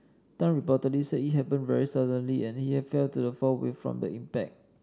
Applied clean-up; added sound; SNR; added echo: none; none; none; none.